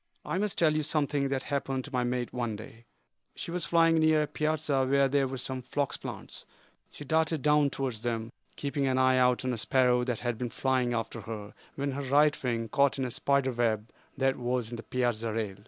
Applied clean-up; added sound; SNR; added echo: neural mask model Resemble Enhance denoiser.